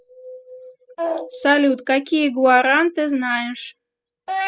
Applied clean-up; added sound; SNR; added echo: classical method spectral subtraction.